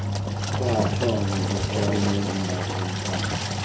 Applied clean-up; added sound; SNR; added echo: none; Engine; -4 dB; reverberation time 0.6 s.